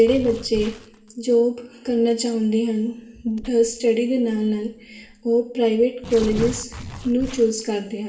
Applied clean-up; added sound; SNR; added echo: none; Tearing; 16 dB; reverberation time 0.7 s.